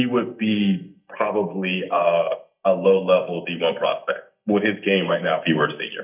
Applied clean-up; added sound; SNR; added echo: neural mask model DeepFilterNet 3.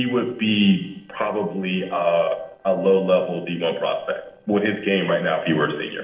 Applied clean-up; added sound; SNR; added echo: neural separator model SepFormer DNS4.